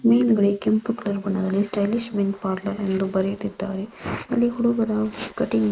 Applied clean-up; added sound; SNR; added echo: neural mask model Resemble Enhance denoiser.